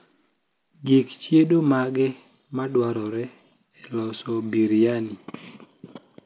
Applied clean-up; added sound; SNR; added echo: none; none; none; none.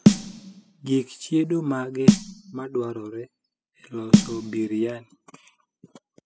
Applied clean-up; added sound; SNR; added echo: classical method spectral subtraction.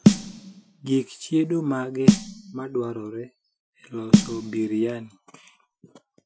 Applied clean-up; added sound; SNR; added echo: classical method Wiener filter.